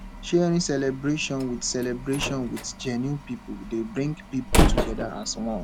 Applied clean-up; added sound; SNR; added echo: none; Slam; 1 dB; none.